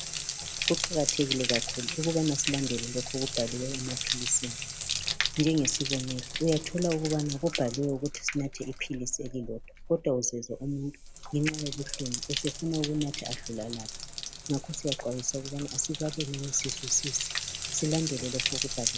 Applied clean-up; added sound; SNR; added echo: none; Bathtub (filling or washing); 4 dB; none.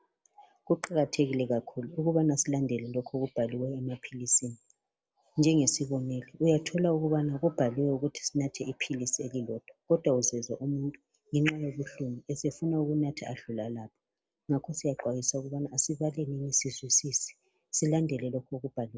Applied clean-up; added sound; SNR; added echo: none; none; none; none.